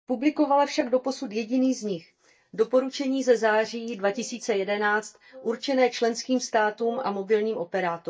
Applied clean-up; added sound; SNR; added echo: neural mask model DeepFilterNet 3.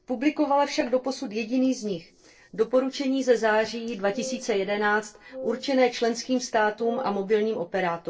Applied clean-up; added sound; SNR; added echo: neural separator model SepFormer DNS4.